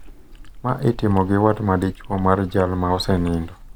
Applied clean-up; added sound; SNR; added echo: none; Chewing, mastication; 16 dB; none.